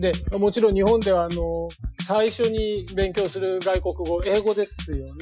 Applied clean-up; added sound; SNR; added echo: classical method Wiener filter.